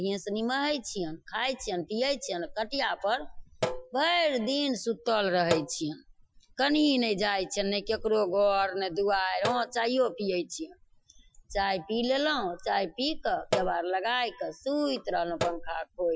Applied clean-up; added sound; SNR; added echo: classical method Wiener filter.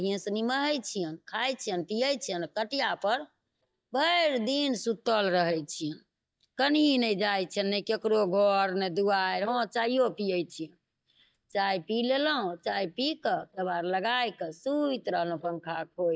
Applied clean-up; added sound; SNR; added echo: neural mask model DeepFilterNet 3.